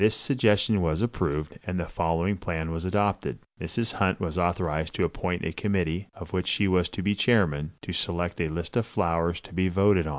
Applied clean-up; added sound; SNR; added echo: none; none; none; none.